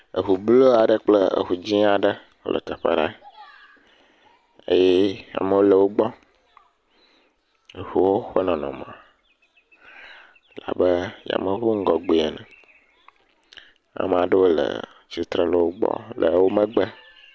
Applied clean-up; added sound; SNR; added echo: none; none; none; none.